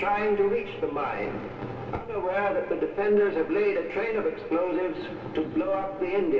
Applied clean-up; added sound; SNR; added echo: none; none; none; reverberation time 2.5 s.